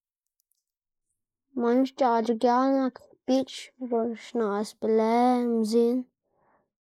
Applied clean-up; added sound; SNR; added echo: neural mask model Resemble Enhance denoiser.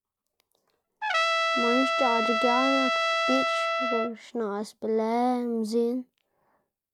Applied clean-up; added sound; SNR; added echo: none; Trumpet; -3 dB; none.